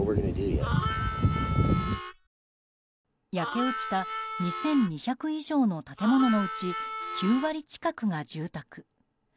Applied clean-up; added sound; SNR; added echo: none; Harmonica; 6 dB; none.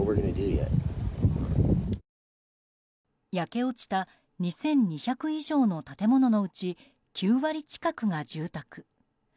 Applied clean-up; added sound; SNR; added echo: none; none; none; none.